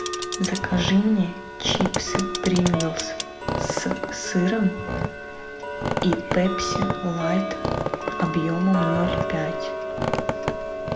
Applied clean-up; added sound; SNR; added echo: none; Tick-tock + Squeak; 2 dB; none.